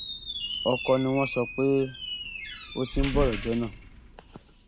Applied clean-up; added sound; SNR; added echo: none; Squeak; 5 dB; none.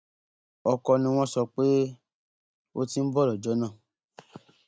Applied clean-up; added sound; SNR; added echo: none; none; none; none.